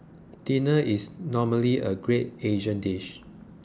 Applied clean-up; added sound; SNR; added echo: none; none; none; none.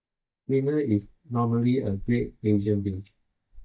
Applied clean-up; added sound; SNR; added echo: neural mask model DeepFilterNet 3.